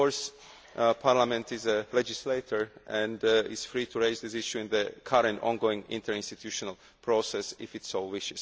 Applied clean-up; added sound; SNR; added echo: none; none; none; none.